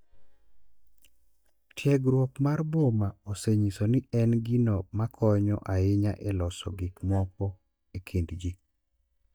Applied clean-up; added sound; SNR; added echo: neural mask model DeepFilterNet 3.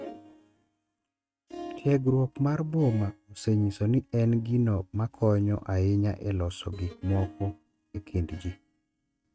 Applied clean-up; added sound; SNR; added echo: neural mask model RNNoise.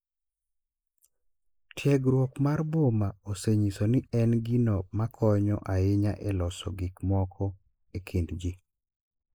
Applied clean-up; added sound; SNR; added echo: neural mask model Resemble Enhance denoiser.